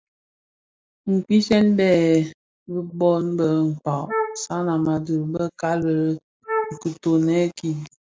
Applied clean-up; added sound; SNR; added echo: neural mask model Resemble Enhance denoiser.